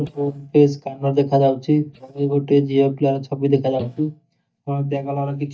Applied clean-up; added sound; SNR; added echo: neural mask model DeepFilterNet 3.